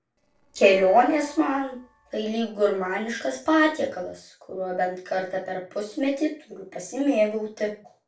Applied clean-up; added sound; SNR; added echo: neural separator model SepFormer DNS4.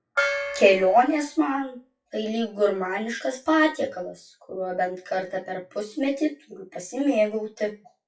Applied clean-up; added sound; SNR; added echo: classical method WPE with log-MMSE.